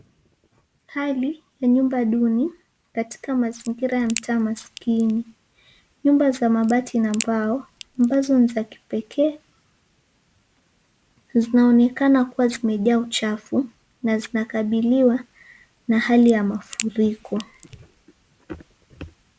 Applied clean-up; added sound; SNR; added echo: none; Crack; 16 dB; none.